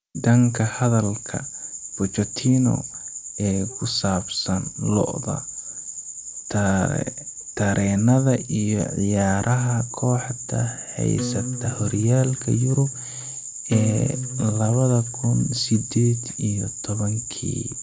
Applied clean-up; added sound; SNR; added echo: none; Acoustic guitar; 10 dB; none.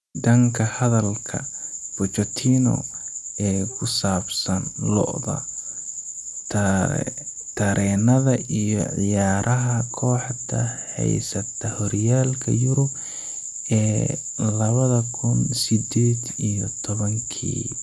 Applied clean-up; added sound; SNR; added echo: none; none; none; none.